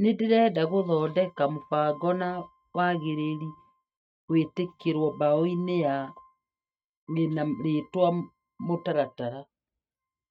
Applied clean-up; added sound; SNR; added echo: neural mask model RNNoise.